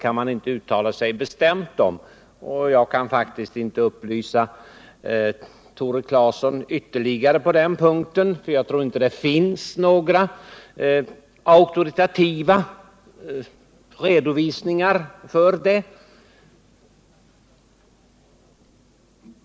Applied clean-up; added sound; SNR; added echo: none; none; none; none.